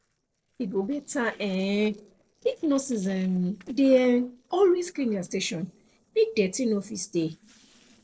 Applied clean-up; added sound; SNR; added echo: neural separator model SepFormer DNS4.